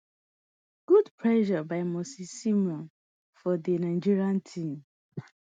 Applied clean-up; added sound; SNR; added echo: none; none; none; none.